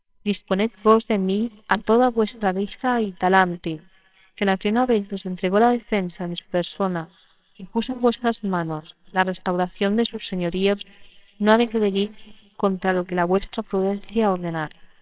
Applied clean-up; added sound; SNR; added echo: neural separator model SepFormer WHAMR!.